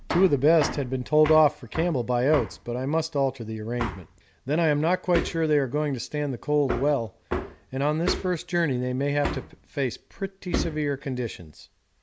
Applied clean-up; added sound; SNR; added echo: none; Hammer; 10 dB; none.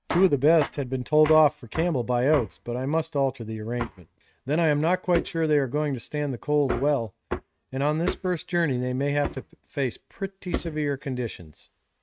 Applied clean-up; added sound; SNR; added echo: neural mask model RNNoise.